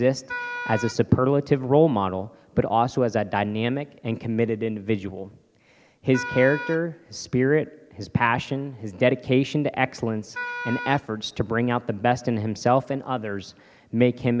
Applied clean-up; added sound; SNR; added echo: none; Wind instrument, woodwind instrument; 10 dB; none.